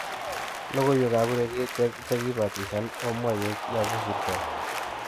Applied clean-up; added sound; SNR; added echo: none; Applause + Cheering; 5 dB; none.